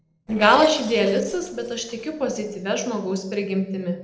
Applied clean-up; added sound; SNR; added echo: neural separator model SepFormer DNS4.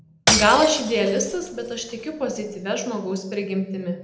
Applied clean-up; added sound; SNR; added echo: none; Shatter / Crushing; 3 dB; reverberation time 0.7 s.